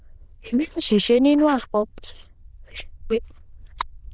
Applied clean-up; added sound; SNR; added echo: neural diffusion model UNIVERSE++.